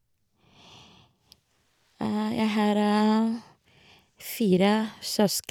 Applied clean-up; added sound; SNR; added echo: none; none; none; none.